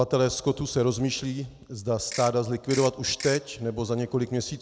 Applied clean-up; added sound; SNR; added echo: none; Ratchet, pawl / Percussion; 11 dB; none.